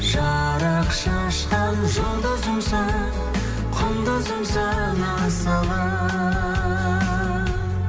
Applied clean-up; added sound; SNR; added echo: none; none; none; reverberation time 0.9 s.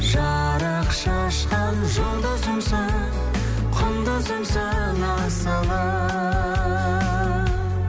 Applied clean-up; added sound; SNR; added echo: none; none; none; none.